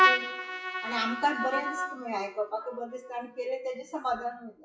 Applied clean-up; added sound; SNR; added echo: classical method WPE with log-MMSE.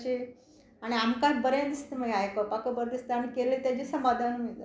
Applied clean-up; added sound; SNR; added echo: none; none; none; none.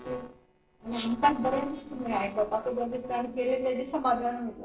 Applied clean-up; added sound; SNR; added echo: neural separator model SepFormer DNS4.